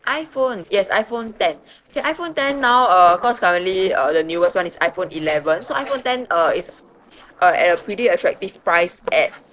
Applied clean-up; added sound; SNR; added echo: neural separator model SepFormer DNS4.